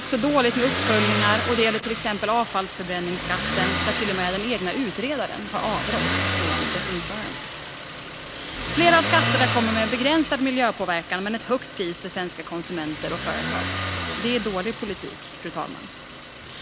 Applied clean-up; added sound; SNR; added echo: none; Motor vehicle (road); 3 dB; none.